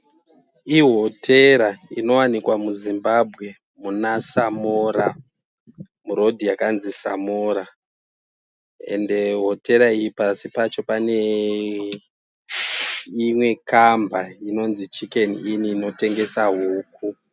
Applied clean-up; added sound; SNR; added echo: none; none; none; none.